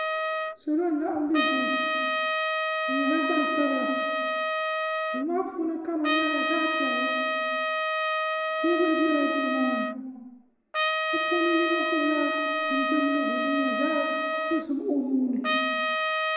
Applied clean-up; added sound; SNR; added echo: none; Trumpet; -2 dB; reverberation time 1.6 s.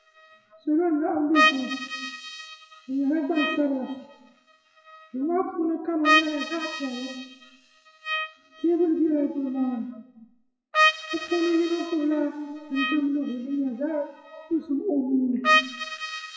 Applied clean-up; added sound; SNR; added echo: classical method WPE with log-MMSE.